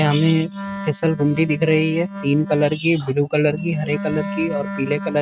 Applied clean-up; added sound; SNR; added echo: neural mask model RNNoise.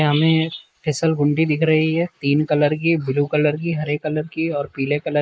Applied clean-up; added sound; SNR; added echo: neural mask model Resemble Enhance denoiser.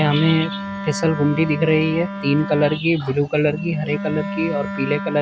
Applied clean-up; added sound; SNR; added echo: none; Wind instrument, woodwind instrument; 9 dB; none.